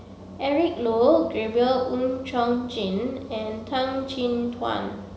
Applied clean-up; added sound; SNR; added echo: none; none; none; none.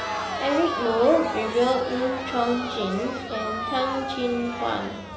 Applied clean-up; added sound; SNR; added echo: none; Crowd; 6 dB; none.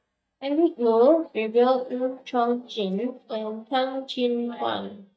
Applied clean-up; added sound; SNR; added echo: neural mask model DeepFilterNet 3.